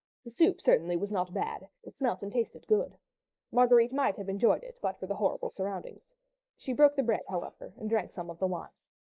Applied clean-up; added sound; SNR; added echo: neural mask model Resemble Enhance denoiser.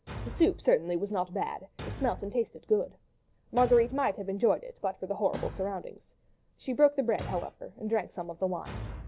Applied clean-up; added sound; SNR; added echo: none; Thump, thud; 14 dB; none.